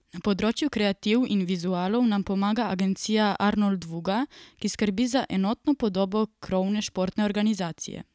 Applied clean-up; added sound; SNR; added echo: none; none; none; none.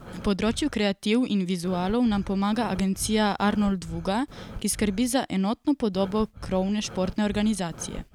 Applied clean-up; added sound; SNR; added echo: none; Breathing; 15 dB; none.